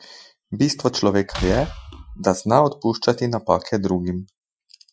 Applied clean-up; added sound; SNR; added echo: classical method Wiener filter.